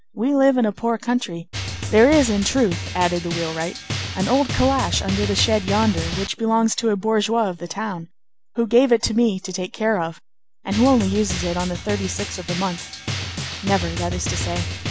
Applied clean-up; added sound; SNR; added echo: none; Drum; 8 dB; none.